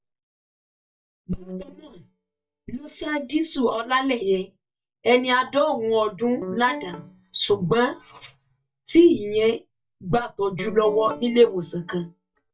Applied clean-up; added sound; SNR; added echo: neural mask model DeepFilterNet 3.